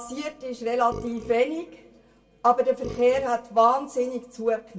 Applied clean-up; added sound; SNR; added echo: none; Burping, eructation; 18 dB; reverberation time 0.2 s.